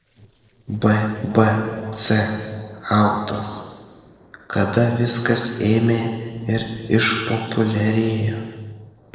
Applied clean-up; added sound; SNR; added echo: neural separator model SepFormer DNS4.